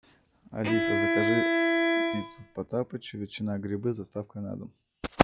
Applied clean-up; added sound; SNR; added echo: classical method log-MMSE.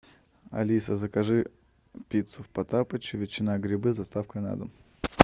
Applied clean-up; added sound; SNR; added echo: none; none; none; none.